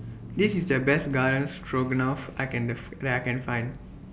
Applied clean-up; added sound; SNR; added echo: none; none; none; none.